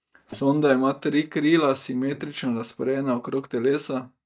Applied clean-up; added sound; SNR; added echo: neural mask model DeepFilterNet 3.